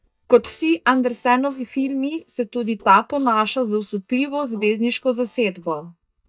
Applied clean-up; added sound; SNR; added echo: neural mask model DeepFilterNet 3.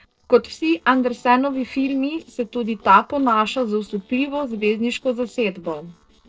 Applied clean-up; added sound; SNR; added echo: neural separator model SepFormer DNS4.